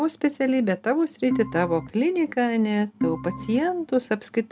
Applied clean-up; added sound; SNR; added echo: none; Organ; 9 dB; none.